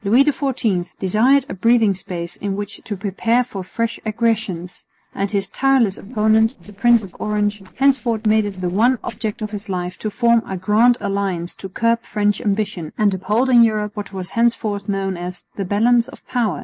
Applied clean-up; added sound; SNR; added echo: neural separator model SepFormer DNS4.